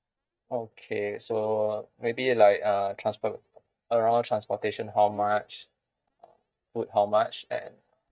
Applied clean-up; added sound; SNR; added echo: neural mask model DeepFilterNet 3.